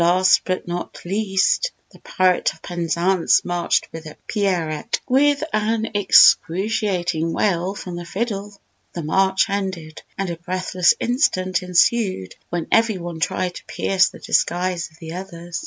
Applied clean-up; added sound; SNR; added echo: none; none; none; none.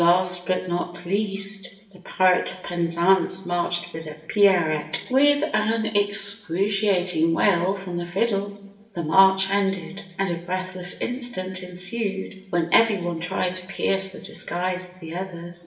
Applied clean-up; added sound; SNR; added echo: none; none; none; reverberation time 0.9 s.